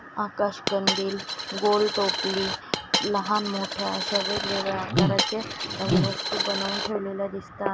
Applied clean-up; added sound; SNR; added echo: none; Liquid + Coin (dropping); -1 dB; none.